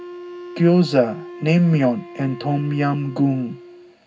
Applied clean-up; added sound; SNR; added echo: none; Wind instrument, woodwind instrument; 16 dB; reverberation time 0.4 s.